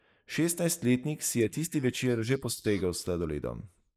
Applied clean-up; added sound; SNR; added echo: neural mask model Resemble Enhance denoiser.